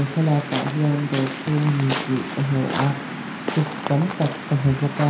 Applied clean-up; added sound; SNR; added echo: none; Waves, surf; 7 dB; reverberation time 0.5 s.